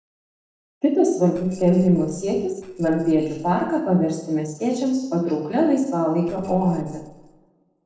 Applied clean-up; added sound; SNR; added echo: neural separator model SepFormer DNS4.